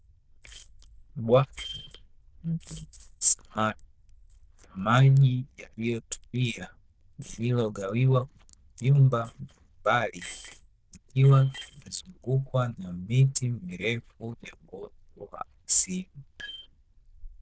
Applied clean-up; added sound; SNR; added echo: neural diffusion model UNIVERSE++.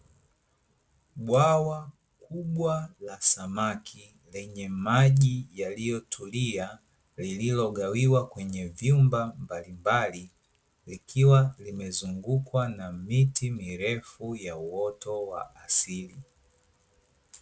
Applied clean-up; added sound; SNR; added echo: none; none; none; none.